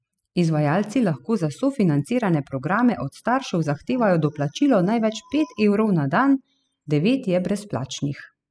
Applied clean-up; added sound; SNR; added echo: classical method spectral subtraction.